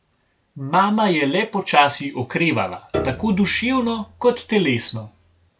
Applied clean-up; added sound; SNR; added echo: none; Piano; 12 dB; none.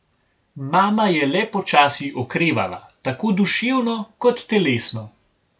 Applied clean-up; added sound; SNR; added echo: none; none; none; none.